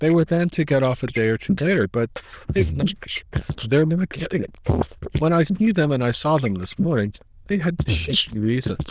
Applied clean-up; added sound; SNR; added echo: neural diffusion model UNIVERSE++.